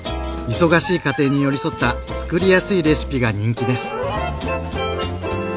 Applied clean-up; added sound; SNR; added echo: none; none; none; none.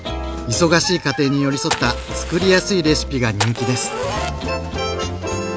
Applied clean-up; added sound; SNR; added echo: none; Fire; 11 dB; none.